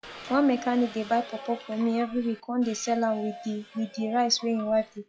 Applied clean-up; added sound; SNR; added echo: classical method log-MMSE.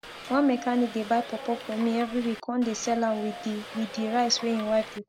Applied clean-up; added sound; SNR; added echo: none; Subway, metro, underground / Doorbell; 13 dB; none.